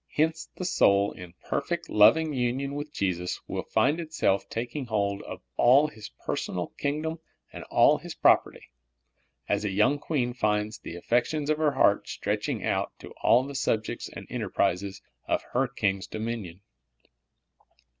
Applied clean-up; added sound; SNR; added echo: none; none; none; none.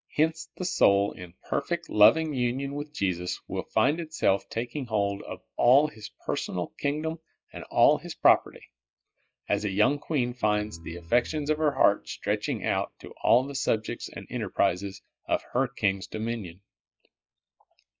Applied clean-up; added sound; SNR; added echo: classical method log-MMSE.